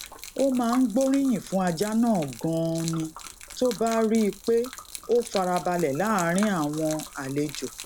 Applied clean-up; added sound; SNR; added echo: none; Gurgling / Liquid; 15 dB; none.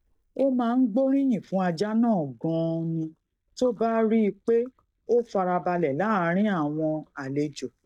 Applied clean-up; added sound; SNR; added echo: neural mask model DeepFilterNet 3.